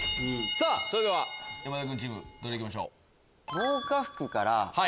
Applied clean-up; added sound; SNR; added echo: none; none; none; none.